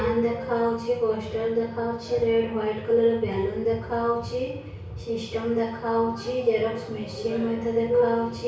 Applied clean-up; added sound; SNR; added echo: none; none; none; reverberation time 0.6 s.